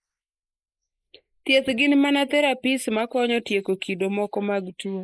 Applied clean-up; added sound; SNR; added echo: neural mask model Resemble Enhance denoiser.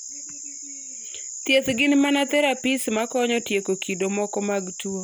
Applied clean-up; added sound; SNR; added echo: none; none; none; none.